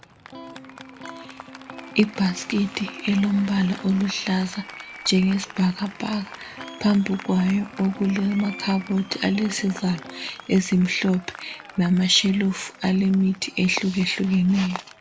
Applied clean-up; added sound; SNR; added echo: none; Applause + Electric guitar; 17 dB; none.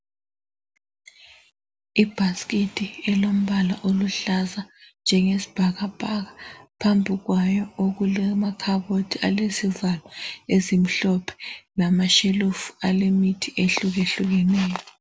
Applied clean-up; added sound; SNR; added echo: none; none; none; none.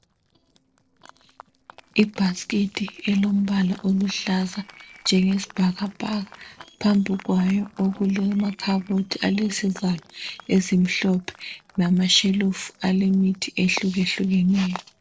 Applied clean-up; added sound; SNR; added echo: neural separator model SepFormer DNS4.